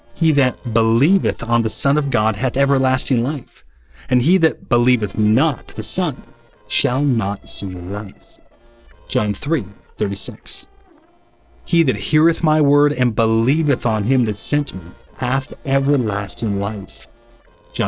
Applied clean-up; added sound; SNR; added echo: neural separator model SepFormer DNS4.